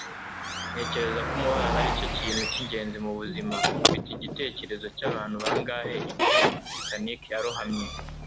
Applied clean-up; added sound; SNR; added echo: none; Car passing by + Squeak / Slam; -4 dB; none.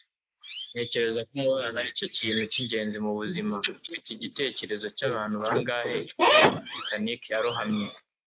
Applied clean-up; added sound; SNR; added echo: neural mask model Resemble Enhance denoiser.